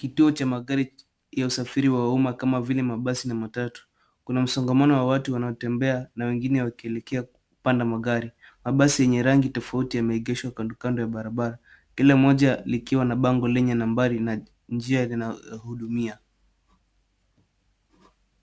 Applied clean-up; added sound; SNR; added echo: none; none; none; none.